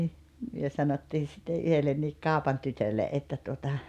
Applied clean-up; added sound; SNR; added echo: none; none; none; none.